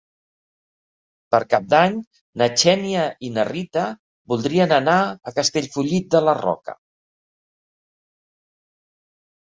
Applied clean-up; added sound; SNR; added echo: none; none; none; none.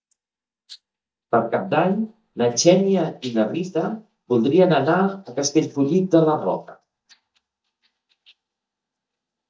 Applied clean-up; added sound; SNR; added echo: neural mask model DeepFilterNet 3.